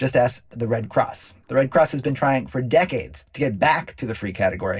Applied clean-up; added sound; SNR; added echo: neural separator model SepFormer DNS4.